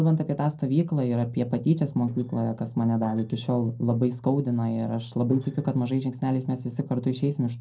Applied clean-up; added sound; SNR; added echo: neural separator model SepFormer DNS4.